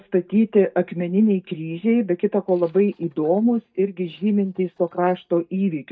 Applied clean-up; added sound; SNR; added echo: neural mask model DeepFilterNet 3.